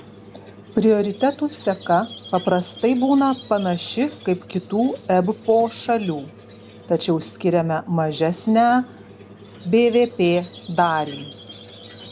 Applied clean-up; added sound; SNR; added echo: none; Squeak; 20 dB; none.